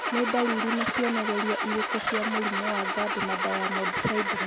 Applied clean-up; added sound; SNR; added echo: none; Engine starting / Car; -1 dB; none.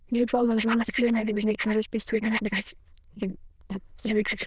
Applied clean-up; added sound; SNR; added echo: neural diffusion model UNIVERSE++.